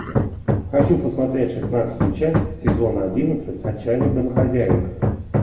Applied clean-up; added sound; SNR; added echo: none; Hammer; 1 dB; reverberation time 0.7 s.